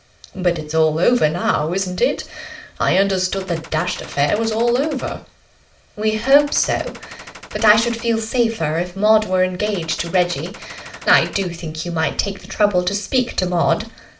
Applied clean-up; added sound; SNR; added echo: none; Gunshot, gunfire; 18 dB; reverberation time 0.4 s.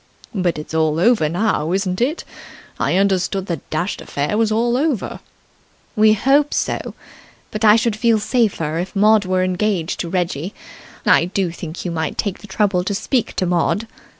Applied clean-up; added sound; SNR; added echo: none; none; none; none.